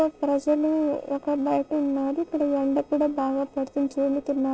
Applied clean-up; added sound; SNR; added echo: neural separator model SepFormer DNS4.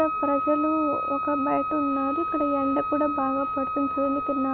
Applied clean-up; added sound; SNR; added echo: none; Wind instrument, woodwind instrument; 2 dB; none.